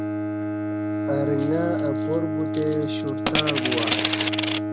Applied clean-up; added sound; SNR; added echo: none; Coin (dropping) + Bowed string instrument; -5 dB; none.